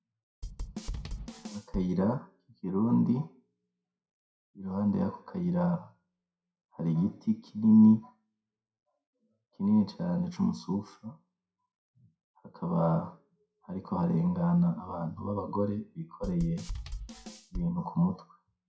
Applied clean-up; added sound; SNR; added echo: classical method WPE with log-MMSE.